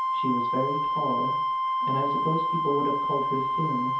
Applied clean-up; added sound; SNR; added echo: none; Wind instrument, woodwind instrument; -5 dB; reverberation time 0.5 s.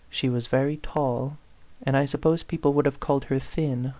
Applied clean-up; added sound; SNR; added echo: none; none; none; none.